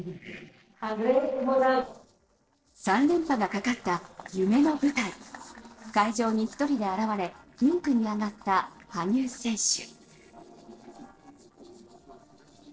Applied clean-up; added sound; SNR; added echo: neural separator model SepFormer DNS4.